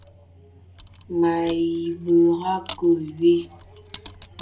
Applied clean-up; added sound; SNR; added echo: none; Mechanisms; 18 dB; reverberation time 0.1 s.